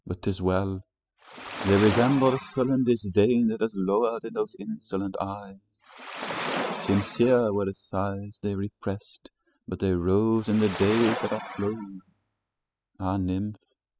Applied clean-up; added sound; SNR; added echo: classical method spectral subtraction.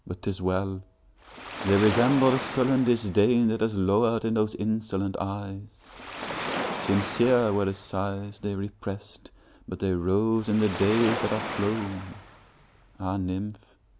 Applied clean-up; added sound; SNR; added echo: none; Waves, surf; 8 dB; none.